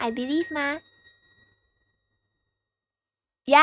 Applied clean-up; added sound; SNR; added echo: neural mask model RNNoise.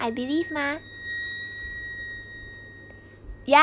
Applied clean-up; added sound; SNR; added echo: none; Wind instrument, woodwind instrument; 12 dB; none.